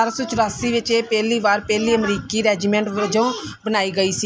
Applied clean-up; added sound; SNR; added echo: none; none; none; none.